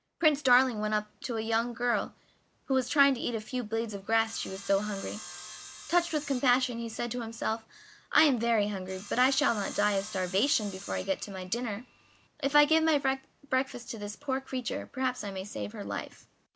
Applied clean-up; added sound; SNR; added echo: none; Sawing; 16 dB; none.